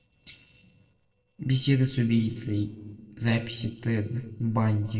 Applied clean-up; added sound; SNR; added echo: neural separator model SepFormer DNS4.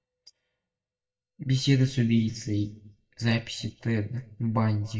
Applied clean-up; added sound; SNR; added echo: neural mask model DeepFilterNet 3.